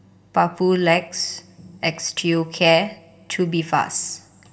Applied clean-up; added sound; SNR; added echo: none; none; none; reverberation time 0.5 s.